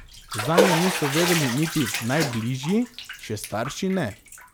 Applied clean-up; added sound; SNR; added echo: none; Bathtub (filling or washing); 2 dB; none.